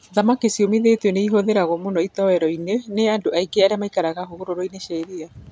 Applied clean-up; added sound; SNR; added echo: none; none; none; none.